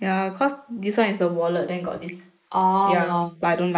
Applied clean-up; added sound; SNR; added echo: neural mask model Resemble Enhance denoiser.